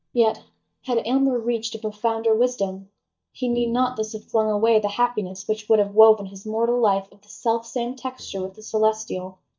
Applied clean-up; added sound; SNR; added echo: neural mask model DeepFilterNet 3.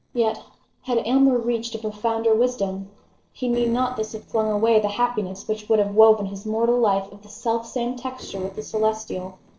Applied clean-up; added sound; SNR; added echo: neural separator model SepFormer DNS4.